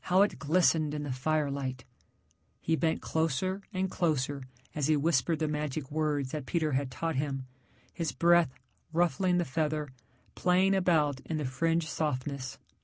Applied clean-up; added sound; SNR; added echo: none; none; none; none.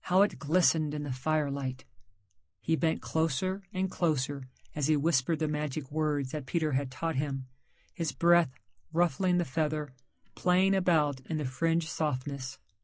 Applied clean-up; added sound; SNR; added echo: classical method log-MMSE.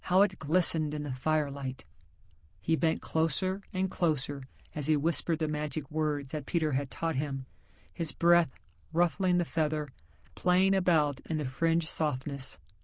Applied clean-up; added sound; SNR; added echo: neural diffusion model UNIVERSE++.